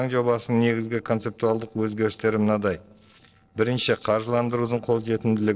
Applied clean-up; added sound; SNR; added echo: neural separator model SepFormer DNS4.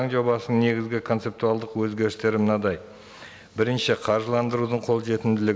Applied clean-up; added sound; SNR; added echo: none; none; none; none.